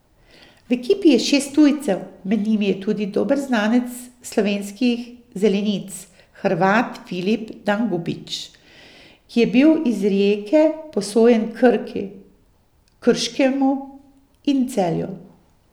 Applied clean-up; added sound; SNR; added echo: none; none; none; none.